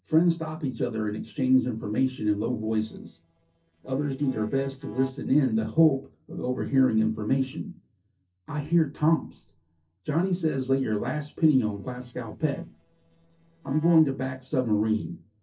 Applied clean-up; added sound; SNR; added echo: neural separator model SepFormer DNS4.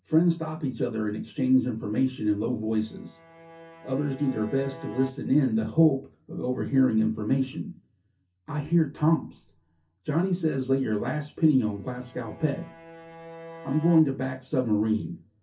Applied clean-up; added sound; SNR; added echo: none; Bowed string instrument; 19 dB; reverberation time 0.3 s.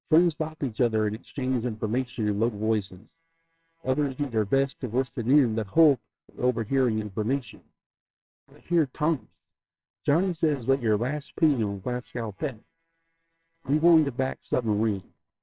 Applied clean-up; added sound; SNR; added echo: neural separator model SepFormer WHAMR!.